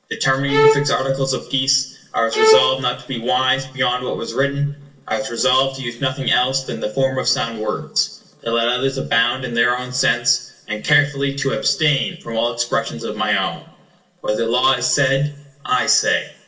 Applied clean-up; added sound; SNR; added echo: none; Bowed string instrument; -2 dB; reverberation time 0.7 s.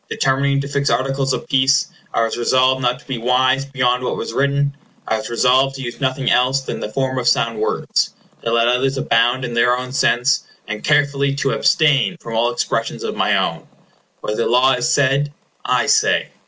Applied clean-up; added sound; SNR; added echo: none; none; none; none.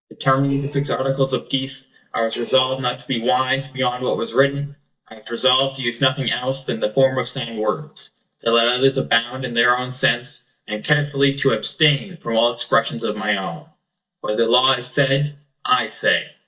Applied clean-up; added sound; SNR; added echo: neural mask model DeepFilterNet 3.